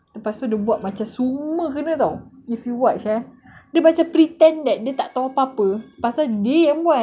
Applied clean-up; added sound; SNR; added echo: none; none; none; none.